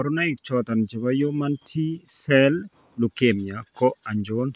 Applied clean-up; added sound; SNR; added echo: none; none; none; none.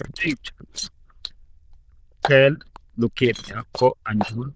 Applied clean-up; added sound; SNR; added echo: neural diffusion model UNIVERSE++.